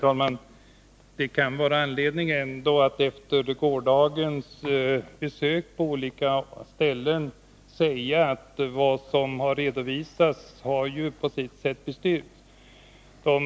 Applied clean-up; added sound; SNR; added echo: none; none; none; none.